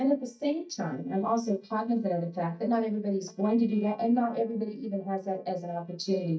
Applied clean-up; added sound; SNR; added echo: neural mask model DeepFilterNet 3.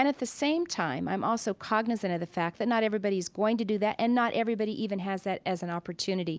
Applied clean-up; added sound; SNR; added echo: none; none; none; none.